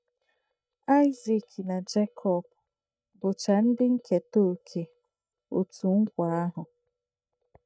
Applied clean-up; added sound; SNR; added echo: neural mask model DeepFilterNet 3.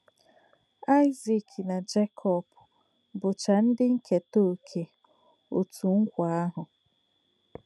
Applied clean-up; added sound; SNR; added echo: none; none; none; none.